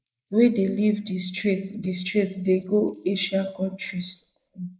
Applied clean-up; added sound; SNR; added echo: neural mask model Resemble Enhance denoiser.